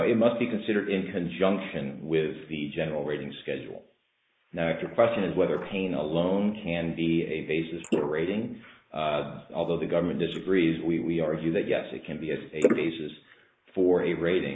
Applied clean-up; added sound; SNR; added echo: neural mask model Resemble Enhance denoiser.